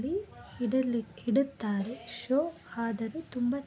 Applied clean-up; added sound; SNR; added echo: none; none; none; none.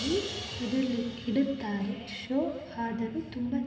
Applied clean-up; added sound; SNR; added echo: none; Crash cymbal; 13 dB; reverberation time 1.9 s.